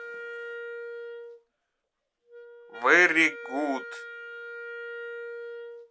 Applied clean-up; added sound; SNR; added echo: none; Wind instrument, woodwind instrument; 10 dB; none.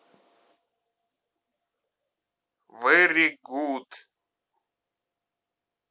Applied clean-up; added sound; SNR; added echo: none; none; none; none.